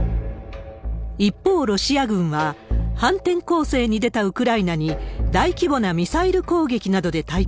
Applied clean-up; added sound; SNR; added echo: none; none; none; none.